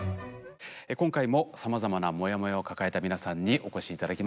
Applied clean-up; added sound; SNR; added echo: none; none; none; none.